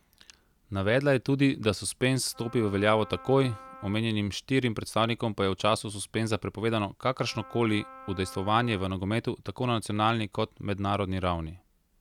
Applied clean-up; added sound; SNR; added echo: none; Wind instrument, woodwind instrument; 19 dB; none.